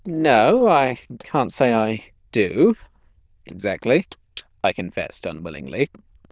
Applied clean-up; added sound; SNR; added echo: neural diffusion model UNIVERSE++.